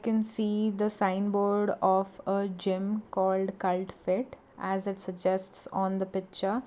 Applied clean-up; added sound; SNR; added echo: none; none; none; none.